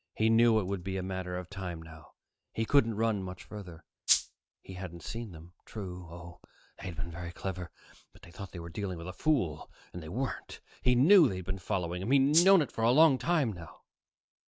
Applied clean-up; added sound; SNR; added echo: neural mask model RNNoise.